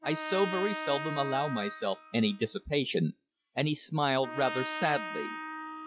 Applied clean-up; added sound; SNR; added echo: classical method log-MMSE.